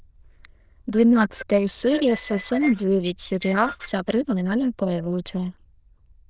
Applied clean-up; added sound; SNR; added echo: neural diffusion model UNIVERSE++.